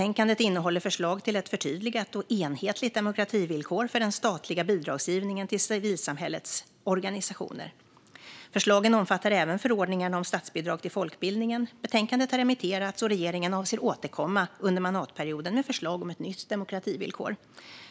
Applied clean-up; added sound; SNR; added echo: none; none; none; none.